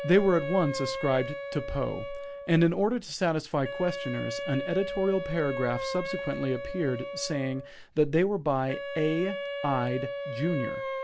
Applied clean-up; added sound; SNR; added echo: none; Wind instrument, woodwind instrument; 8 dB; none.